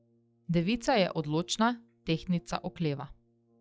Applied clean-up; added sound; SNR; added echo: classical method log-MMSE.